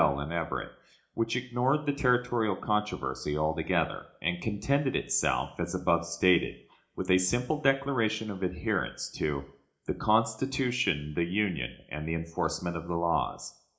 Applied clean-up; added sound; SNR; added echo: none; none; none; reverberation time 0.4 s.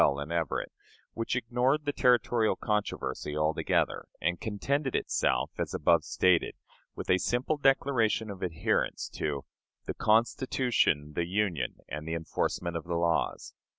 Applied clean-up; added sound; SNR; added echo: none; none; none; none.